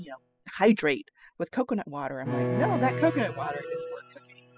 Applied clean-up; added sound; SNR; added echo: classical method spectral subtraction.